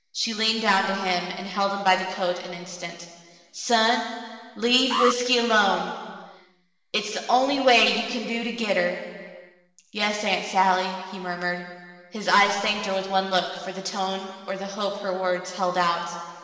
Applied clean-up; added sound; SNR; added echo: none; Alarm; 6 dB; reverberation time 1.6 s.